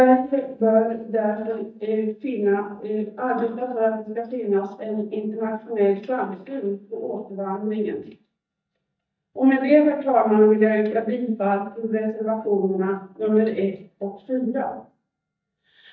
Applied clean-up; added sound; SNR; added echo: neural mask model DeepFilterNet 3.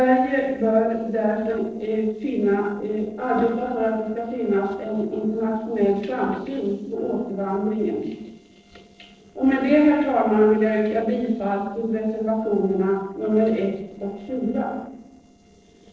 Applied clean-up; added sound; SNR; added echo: neural separator model SepFormer DNS4.